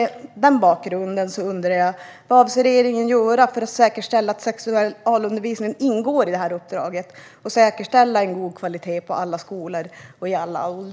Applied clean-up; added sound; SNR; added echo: none; none; none; none.